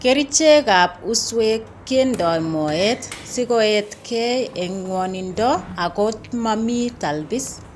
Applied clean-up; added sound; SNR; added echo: none; Sliding door + Sliding door; 19 dB; none.